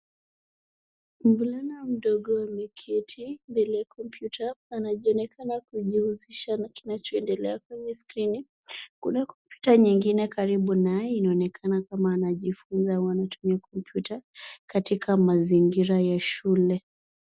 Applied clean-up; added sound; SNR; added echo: none; none; none; none.